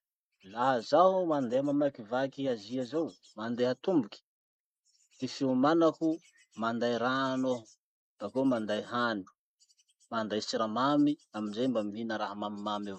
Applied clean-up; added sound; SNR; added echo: neural mask model Resemble Enhance denoiser.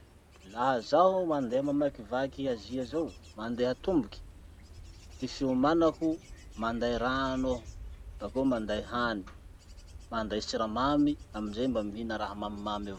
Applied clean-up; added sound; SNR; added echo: none; Wind / Bird / Insect; 17 dB; none.